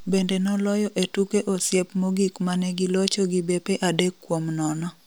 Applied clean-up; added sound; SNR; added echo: none; none; none; none.